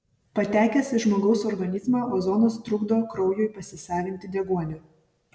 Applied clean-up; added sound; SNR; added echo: none; none; none; none.